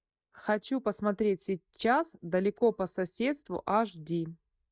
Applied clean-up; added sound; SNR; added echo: neural mask model DeepFilterNet 3.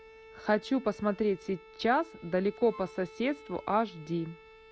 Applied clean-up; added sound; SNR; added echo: none; Wind instrument, woodwind instrument + Bowed string instrument; 20 dB; none.